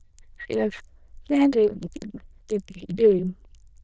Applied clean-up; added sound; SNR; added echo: neural diffusion model UNIVERSE++.